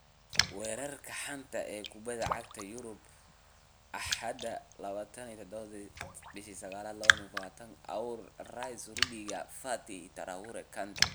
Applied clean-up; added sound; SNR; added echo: none; Raindrop; -4 dB; none.